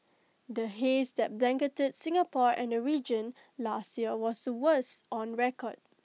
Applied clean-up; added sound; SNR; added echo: none; none; none; none.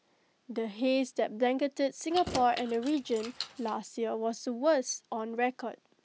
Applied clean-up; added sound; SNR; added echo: none; Keys jangling; 11 dB; none.